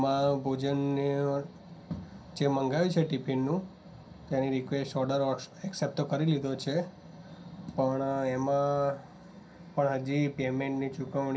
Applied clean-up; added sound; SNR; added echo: none; none; none; reverberation time 0.3 s.